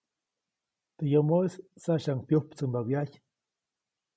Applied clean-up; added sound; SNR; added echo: none; none; none; none.